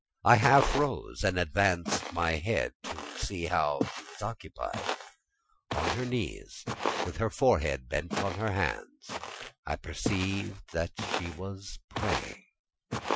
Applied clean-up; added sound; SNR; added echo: classical method Wiener filter.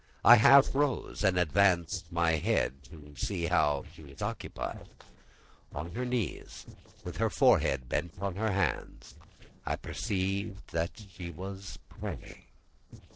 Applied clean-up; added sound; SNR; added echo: neural separator model SepFormer DNS4.